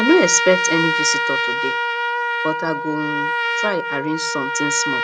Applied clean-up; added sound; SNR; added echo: none; Trumpet; -1 dB; none.